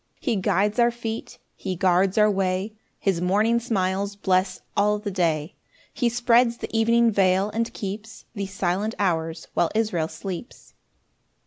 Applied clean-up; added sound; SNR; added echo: none; none; none; none.